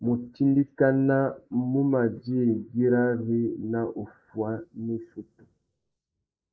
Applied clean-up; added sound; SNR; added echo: neural mask model Resemble Enhance denoiser.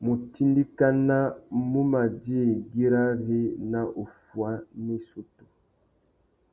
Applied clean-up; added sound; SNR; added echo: none; none; none; none.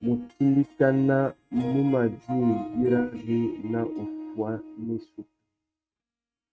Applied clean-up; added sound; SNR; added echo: neural mask model RNNoise.